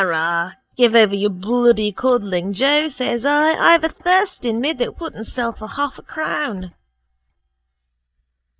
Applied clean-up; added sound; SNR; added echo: neural mask model DeepFilterNet 3.